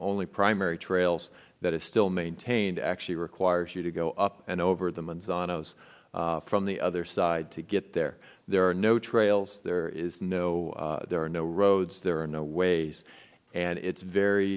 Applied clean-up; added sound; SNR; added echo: none; none; none; none.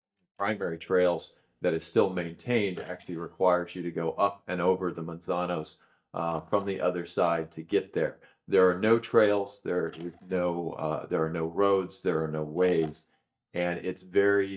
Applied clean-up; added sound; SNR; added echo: neural mask model DeepFilterNet 3.